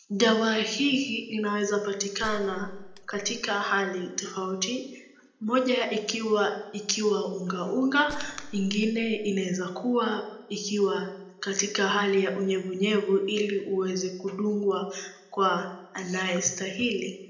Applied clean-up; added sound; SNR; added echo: none; Gunshot, gunfire; 12 dB; reverberation time 0.7 s.